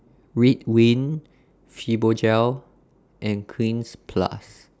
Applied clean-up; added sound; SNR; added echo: none; none; none; none.